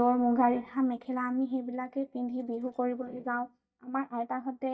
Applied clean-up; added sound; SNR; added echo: neural mask model DeepFilterNet 3.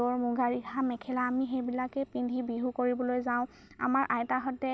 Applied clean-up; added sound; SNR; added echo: none; none; none; none.